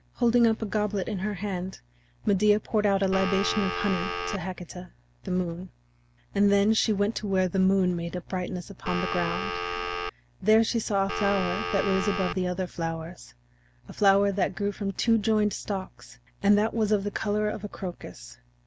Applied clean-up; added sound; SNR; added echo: none; Telephone; 4 dB; none.